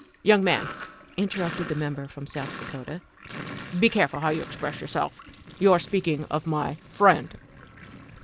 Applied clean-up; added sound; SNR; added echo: none; Sink (filling or washing); 14 dB; none.